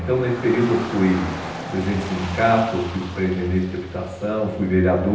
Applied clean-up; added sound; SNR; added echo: none; Rain / Dog; 12 dB; reverberation time 0.9 s.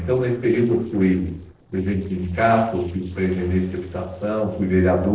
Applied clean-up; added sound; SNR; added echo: neural separator model SepFormer DNS4.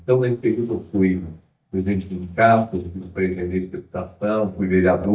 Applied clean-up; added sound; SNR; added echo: neural mask model DeepFilterNet 3.